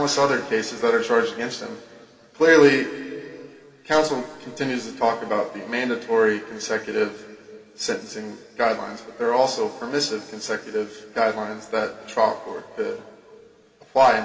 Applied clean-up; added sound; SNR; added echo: none; none; none; reverberation time 2.3 s.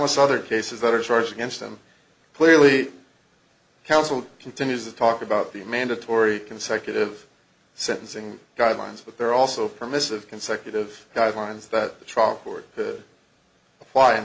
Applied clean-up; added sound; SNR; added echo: none; none; none; none.